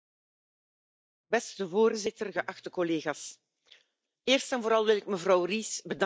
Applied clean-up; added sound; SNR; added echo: neural mask model DeepFilterNet 3.